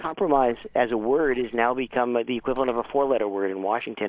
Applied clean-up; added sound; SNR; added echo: neural separator model SepFormer DNS4.